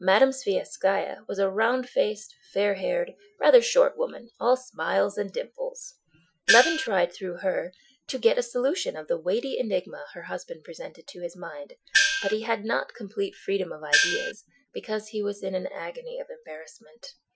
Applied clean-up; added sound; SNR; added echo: classical method Wiener filter.